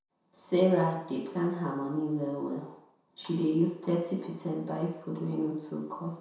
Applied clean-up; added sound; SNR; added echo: none; none; none; reverberation time 0.7 s.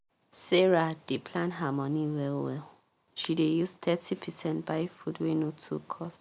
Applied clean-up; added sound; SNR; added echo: none; none; none; none.